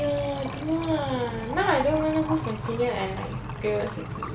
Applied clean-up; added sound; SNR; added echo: none; Liquid; 12 dB; none.